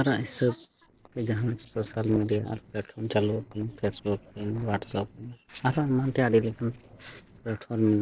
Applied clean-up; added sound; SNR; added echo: neural separator model SepFormer DNS4.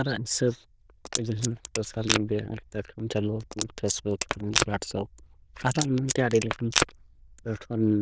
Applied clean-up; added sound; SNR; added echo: neural diffusion model UNIVERSE++.